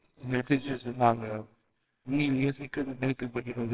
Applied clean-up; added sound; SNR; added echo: neural separator model SepFormer WHAMR!.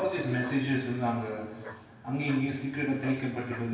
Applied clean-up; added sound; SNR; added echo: none; Bark; 19 dB; reverberation time 1.4 s.